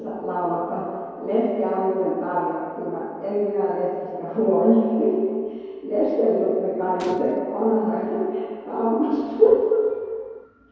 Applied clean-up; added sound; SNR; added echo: none; Gunshot, gunfire; 19 dB; reverberation time 2.2 s.